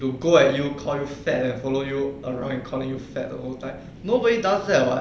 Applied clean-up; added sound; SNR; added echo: none; none; none; none.